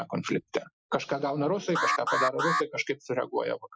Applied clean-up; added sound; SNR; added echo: classical method Wiener filter.